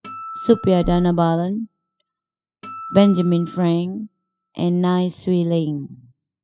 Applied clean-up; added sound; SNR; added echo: classical method spectral subtraction.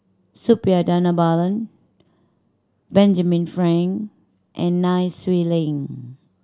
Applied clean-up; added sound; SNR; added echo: none; none; none; none.